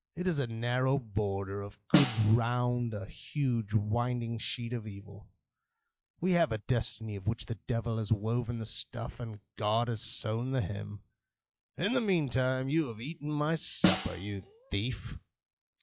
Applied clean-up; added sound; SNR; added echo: classical method log-MMSE.